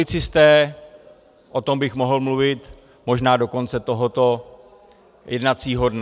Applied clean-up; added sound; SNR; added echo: none; none; none; none.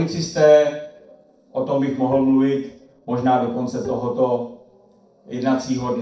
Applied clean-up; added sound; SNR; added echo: neural separator model SepFormer DNS4.